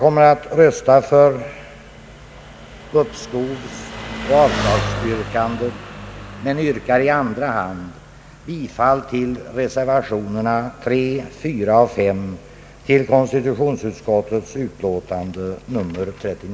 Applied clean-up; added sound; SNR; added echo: none; Engine; 14 dB; none.